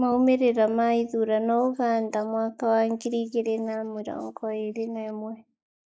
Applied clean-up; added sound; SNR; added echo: neural mask model Resemble Enhance denoiser.